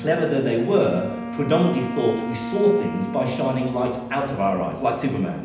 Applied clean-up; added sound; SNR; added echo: none; Wind instrument, woodwind instrument; 9 dB; reverberation time 0.9 s.